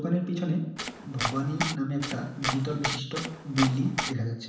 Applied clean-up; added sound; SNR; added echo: none; Domestic sounds, home sounds; 4 dB; reverberation time 0.8 s.